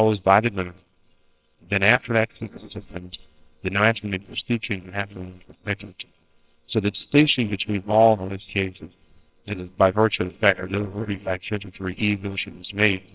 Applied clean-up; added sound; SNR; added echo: neural separator model SepFormer WHAMR!.